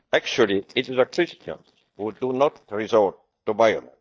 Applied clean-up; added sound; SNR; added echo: neural mask model DeepFilterNet 3.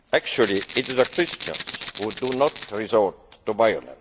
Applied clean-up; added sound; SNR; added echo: none; Rattle (instrument); 5 dB; none.